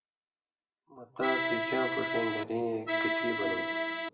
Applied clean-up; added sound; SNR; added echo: none; Accordion; -5 dB; reverberation time 1.4 s.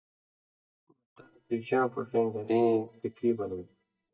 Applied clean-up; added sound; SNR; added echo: neural mask model DeepFilterNet 3.